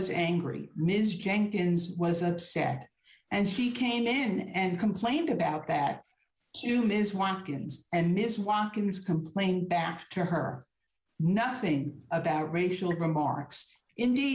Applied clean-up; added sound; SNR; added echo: none; none; none; none.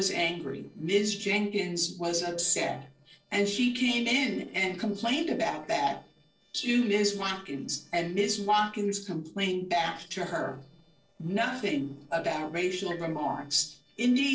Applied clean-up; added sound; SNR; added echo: neural separator model SepFormer DNS4.